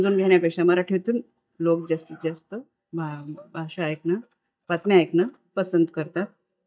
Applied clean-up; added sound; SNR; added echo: neural mask model DeepFilterNet 3.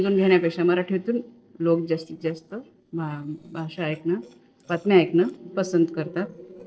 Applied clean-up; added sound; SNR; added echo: neural separator model SepFormer DNS4.